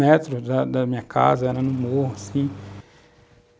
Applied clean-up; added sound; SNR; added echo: none; Engine starting; 18 dB; none.